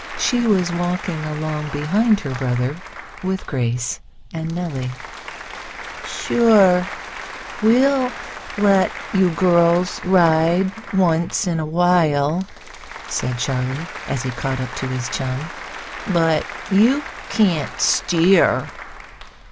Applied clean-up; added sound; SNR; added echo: none; Applause; 14 dB; none.